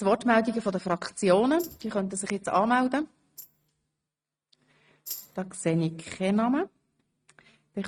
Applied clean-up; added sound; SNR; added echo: neural mask model RNNoise.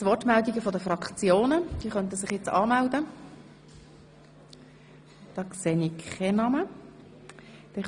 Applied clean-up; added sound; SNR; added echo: none; none; none; none.